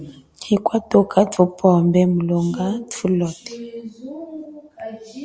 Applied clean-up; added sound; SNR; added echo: none; none; none; none.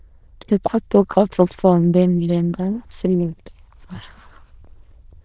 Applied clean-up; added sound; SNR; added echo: neural diffusion model UNIVERSE++.